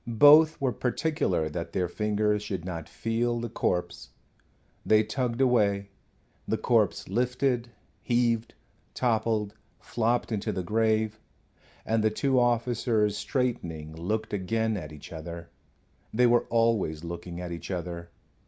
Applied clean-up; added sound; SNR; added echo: none; none; none; none.